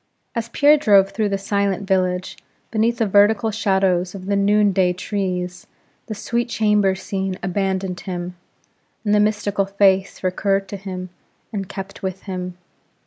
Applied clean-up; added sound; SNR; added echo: none; none; none; none.